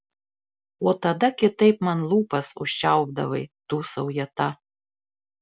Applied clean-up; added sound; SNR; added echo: none; none; none; none.